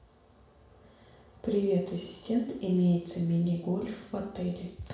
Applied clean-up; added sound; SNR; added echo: none; none; none; reverberation time 0.7 s.